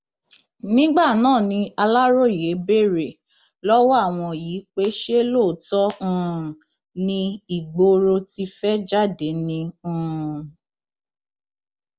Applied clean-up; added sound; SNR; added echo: none; none; none; none.